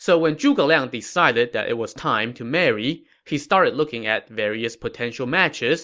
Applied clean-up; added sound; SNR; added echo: none; none; none; none.